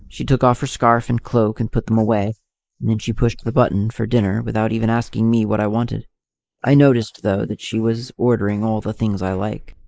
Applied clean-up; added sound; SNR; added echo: neural mask model Resemble Enhance denoiser.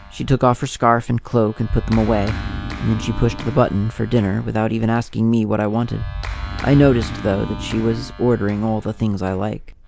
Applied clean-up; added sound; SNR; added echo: none; Clapping + Breathing; 11 dB; none.